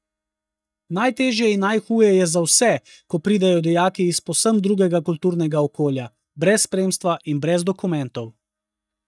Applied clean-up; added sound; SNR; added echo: neural mask model DeepFilterNet 3.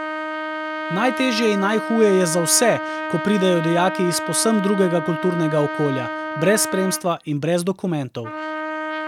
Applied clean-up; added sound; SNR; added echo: none; Trumpet; 7 dB; none.